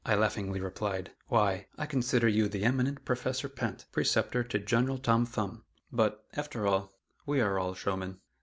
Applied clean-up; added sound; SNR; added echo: none; none; none; none.